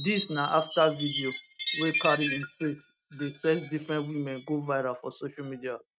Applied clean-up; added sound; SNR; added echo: neural mask model RNNoise.